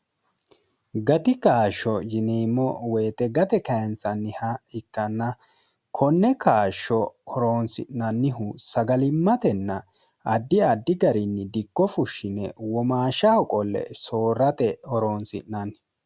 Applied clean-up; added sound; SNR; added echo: none; none; none; none.